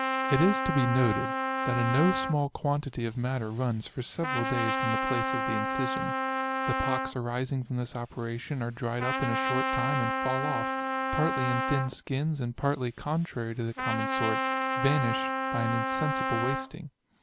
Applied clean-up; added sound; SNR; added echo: none; Trumpet; 1 dB; none.